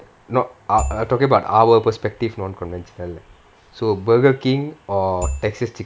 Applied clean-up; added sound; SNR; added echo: none; Marimba, xylophone / Wood; 6 dB; none.